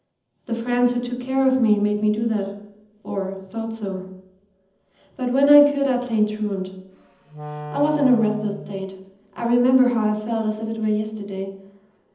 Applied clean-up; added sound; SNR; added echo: none; Wind instrument, woodwind instrument; 13 dB; reverberation time 0.8 s.